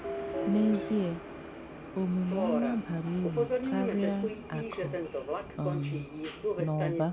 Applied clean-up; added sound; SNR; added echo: none; Subway, metro, underground; 2 dB; none.